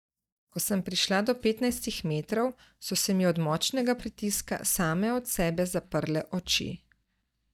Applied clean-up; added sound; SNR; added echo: neural mask model DeepFilterNet 3.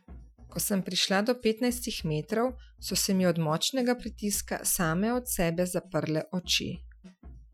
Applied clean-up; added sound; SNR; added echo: classical method Wiener filter.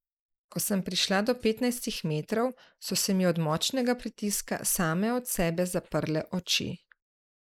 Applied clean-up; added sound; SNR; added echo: neural mask model Resemble Enhance denoiser.